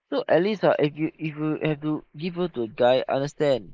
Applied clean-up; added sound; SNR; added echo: neural mask model Resemble Enhance denoiser.